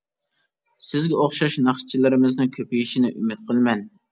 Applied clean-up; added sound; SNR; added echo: none; none; none; none.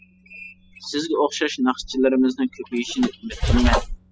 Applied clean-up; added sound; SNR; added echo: classical method spectral subtraction.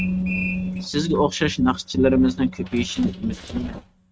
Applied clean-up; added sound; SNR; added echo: neural mask model RNNoise.